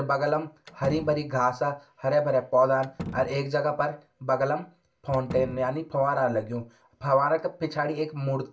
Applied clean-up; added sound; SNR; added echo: none; Slam; 16 dB; reverberation time 0.2 s.